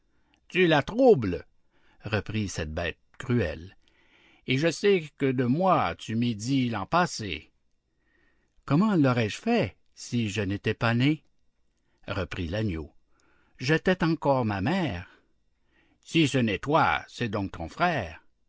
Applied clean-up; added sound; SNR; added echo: none; none; none; none.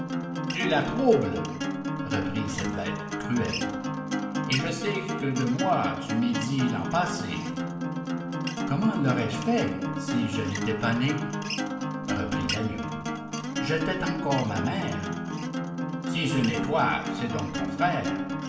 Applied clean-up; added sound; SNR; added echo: none; Acoustic guitar; 2 dB; reverberation time 0.9 s.